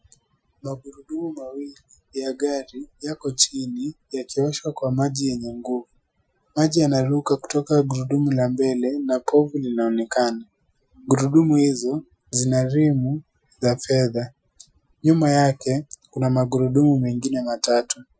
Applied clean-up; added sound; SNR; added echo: classical method Wiener filter.